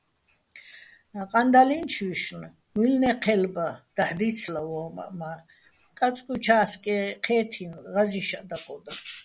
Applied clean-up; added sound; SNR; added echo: none; none; none; none.